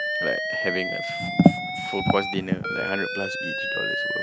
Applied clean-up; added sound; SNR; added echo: none; Alarm; 3 dB; none.